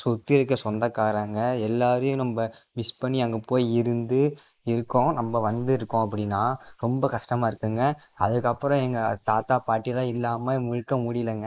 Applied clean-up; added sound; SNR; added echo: neural mask model Resemble Enhance denoiser.